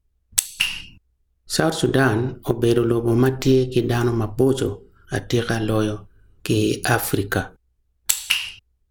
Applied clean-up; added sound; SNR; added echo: none; none; none; none.